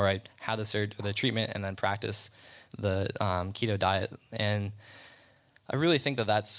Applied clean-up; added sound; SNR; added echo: none; none; none; none.